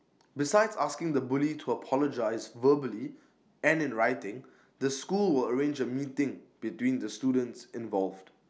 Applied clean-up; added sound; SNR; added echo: none; none; none; none.